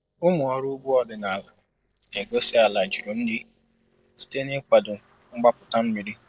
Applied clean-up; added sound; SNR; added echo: neural separator model SepFormer DNS4.